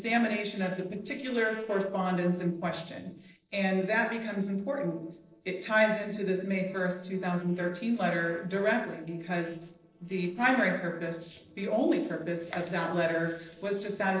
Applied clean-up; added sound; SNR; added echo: neural separator model SepFormer DNS4.